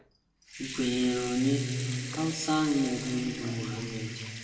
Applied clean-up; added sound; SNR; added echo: none; Sink (filling or washing) / Water tap, faucet / Liquid; 11 dB; reverberation time 2.2 s.